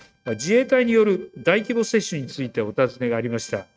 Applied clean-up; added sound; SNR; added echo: neural mask model RNNoise.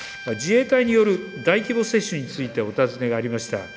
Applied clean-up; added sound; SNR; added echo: none; Bowed string instrument; 20 dB; none.